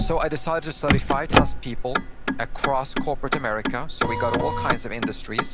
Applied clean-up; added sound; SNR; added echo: none; Motor vehicle (road) + Printer; -3 dB; none.